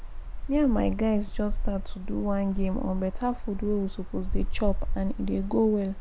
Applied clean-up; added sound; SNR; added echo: none; Cricket; 1 dB; none.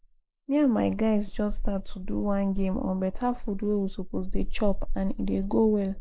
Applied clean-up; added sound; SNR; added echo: neural mask model Resemble Enhance denoiser.